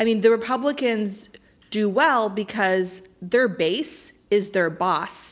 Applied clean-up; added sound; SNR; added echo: none; none; none; none.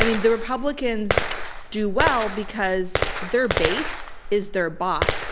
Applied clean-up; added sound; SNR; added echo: none; Gunshot, gunfire; 2 dB; none.